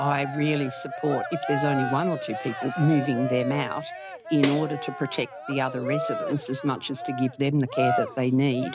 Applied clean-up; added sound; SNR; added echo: none; Cheering + Tambourine; 5 dB; none.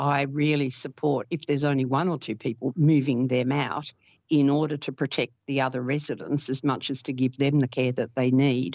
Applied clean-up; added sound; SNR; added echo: none; none; none; none.